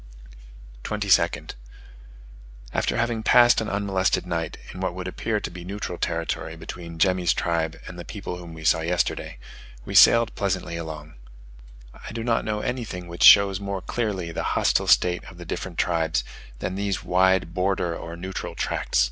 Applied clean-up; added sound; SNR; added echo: none; none; none; none.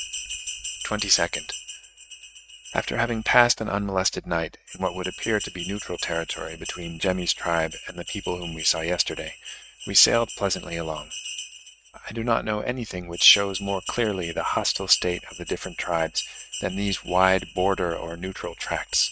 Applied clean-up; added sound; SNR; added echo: neural mask model RNNoise.